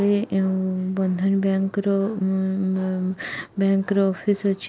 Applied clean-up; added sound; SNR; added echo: none; none; none; none.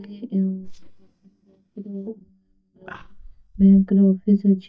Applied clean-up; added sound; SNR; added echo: neural mask model DeepFilterNet 3.